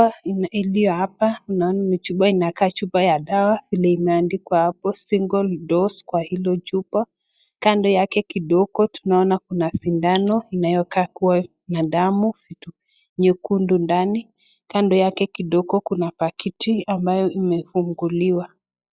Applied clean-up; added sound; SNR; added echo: classical method log-MMSE.